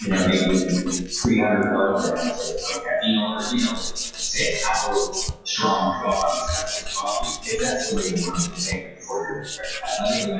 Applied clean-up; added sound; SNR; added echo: classical method WPE with log-MMSE.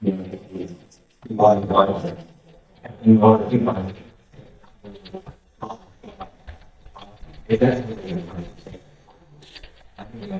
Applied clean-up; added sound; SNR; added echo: neural mask model DeepFilterNet 3.